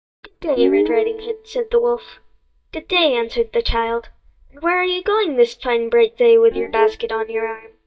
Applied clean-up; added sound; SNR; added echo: neural mask model DeepFilterNet 3.